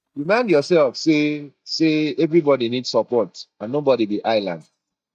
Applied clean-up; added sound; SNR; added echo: neural mask model DeepFilterNet 3.